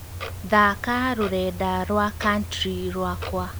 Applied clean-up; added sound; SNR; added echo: none; Clock; 10 dB; none.